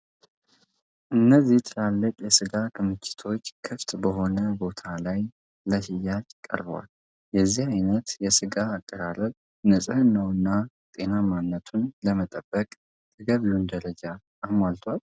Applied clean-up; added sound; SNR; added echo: none; none; none; none.